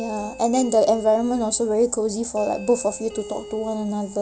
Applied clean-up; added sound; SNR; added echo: none; Doorbell; 17 dB; none.